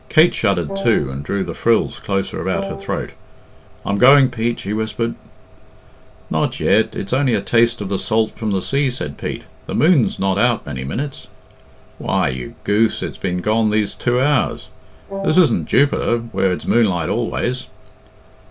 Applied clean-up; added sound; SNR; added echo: none; Wind instrument, woodwind instrument; 10 dB; none.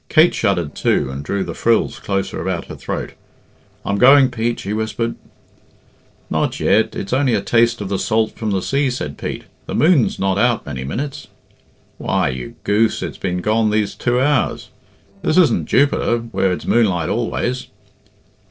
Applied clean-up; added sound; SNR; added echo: neural separator model SepFormer DNS4.